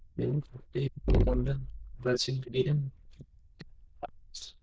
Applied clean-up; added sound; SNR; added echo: neural diffusion model UNIVERSE++.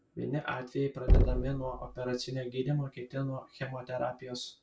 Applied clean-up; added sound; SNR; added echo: none; Knock; -3 dB; none.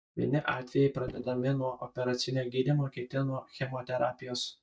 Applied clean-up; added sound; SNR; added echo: neural mask model DeepFilterNet 3.